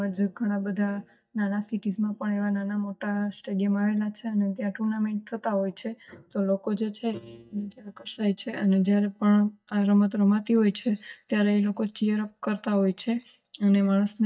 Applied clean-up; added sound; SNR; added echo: neural mask model DeepFilterNet 3.